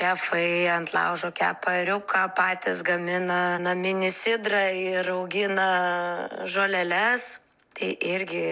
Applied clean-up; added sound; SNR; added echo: none; none; none; none.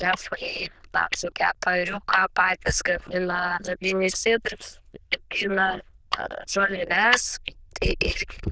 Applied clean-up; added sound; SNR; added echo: neural diffusion model UNIVERSE++.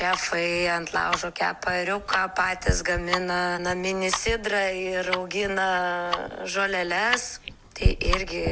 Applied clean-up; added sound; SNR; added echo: none; Tick-tock; 5 dB; none.